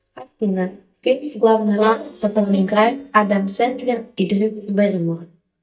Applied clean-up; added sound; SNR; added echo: neural mask model DeepFilterNet 3.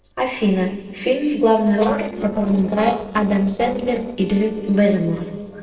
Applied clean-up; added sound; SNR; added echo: neural separator model SepFormer DNS4.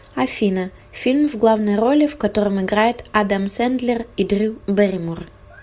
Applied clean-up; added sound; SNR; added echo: none; none; none; none.